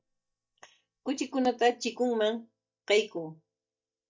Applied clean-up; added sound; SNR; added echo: neural mask model DeepFilterNet 3.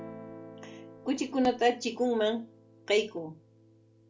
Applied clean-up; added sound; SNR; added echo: none; Guitar; 18 dB; reverberation time 0.2 s.